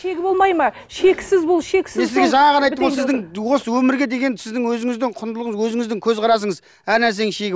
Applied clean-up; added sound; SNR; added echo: none; none; none; none.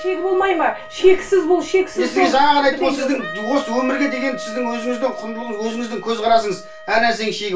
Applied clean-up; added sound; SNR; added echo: none; Wind instrument, woodwind instrument; 15 dB; reverberation time 0.3 s.